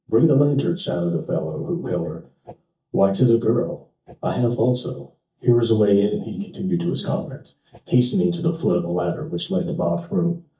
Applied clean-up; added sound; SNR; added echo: neural mask model DeepFilterNet 3.